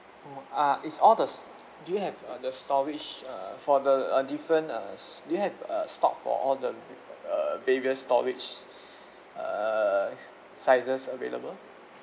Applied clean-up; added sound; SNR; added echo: none; none; none; none.